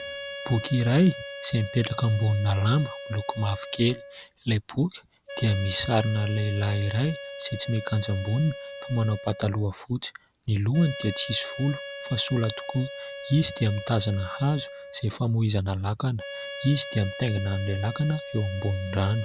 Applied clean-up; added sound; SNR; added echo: none; Wind instrument, woodwind instrument; 14 dB; none.